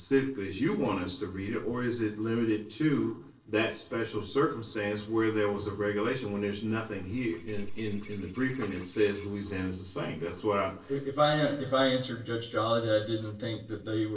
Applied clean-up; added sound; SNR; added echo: neural separator model SepFormer DNS4.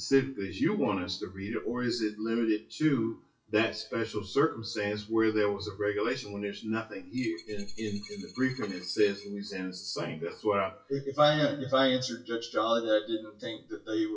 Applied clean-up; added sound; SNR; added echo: classical method WPE with log-MMSE.